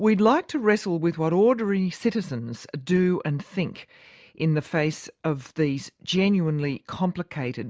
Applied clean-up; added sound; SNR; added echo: none; none; none; none.